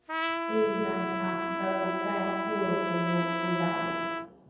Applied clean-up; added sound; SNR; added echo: none; Trumpet; 0 dB; reverberation time 1.2 s.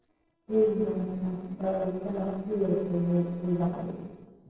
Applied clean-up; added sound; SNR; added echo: neural separator model SepFormer DNS4.